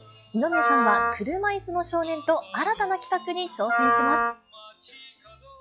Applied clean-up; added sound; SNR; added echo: classical method log-MMSE.